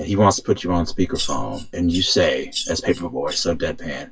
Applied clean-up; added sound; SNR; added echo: classical method WPE with log-MMSE.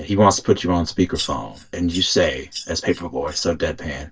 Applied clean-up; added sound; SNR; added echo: neural mask model DeepFilterNet 3.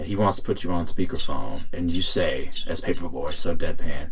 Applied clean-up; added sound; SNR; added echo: none; Bird vocalization, bird call, bird song; 19 dB; reverberation time 0.1 s.